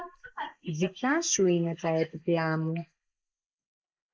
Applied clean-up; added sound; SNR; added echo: neural mask model Resemble Enhance denoiser.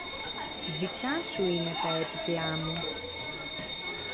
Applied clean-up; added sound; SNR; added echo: none; Bell; -4 dB; none.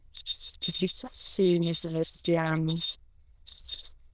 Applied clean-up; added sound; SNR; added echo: neural diffusion model UNIVERSE++.